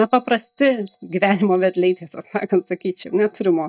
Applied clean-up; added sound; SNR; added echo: neural mask model DeepFilterNet 3.